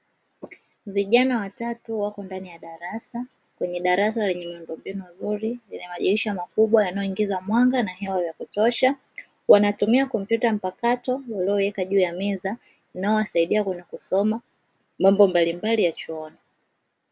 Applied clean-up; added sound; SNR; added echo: none; none; none; none.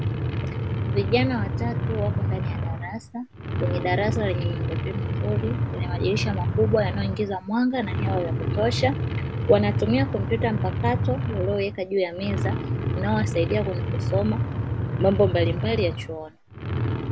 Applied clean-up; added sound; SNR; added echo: none; Truck; -1 dB; none.